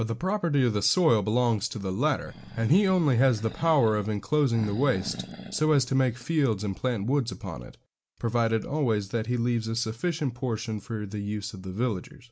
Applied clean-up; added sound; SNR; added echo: none; Animal; 16 dB; none.